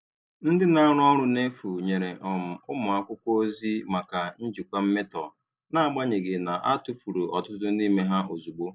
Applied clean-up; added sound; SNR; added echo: none; none; none; none.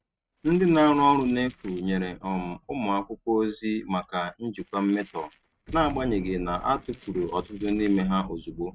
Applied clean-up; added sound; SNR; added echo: neural mask model RNNoise.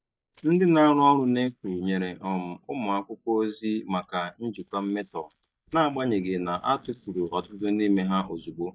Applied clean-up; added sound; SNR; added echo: neural mask model DeepFilterNet 3.